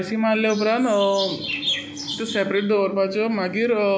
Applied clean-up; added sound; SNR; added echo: none; Chirp, tweet; 9 dB; none.